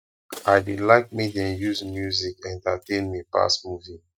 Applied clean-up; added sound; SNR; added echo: neural mask model RNNoise.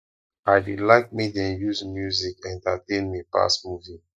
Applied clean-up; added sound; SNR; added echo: neural mask model DeepFilterNet 3.